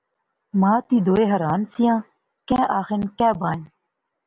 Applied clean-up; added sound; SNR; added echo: none; none; none; none.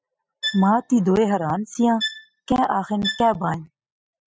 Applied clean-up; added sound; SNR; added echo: classical method spectral subtraction.